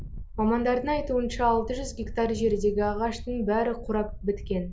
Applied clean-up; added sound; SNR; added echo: none; Wind; 10 dB; none.